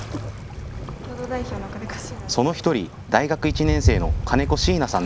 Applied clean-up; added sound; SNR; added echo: none; Waves, surf; 2 dB; none.